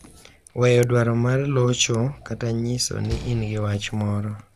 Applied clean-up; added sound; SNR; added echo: none; Slam; 18 dB; none.